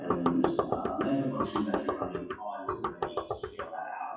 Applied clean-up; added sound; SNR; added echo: classical method WPE with log-MMSE.